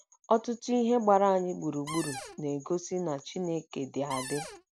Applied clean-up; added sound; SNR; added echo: none; Cupboard open or close; 10 dB; none.